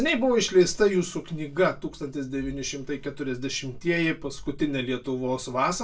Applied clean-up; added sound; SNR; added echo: none; none; none; reverberation time 0.2 s.